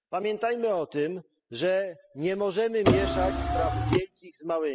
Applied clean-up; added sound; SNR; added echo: classical method spectral subtraction.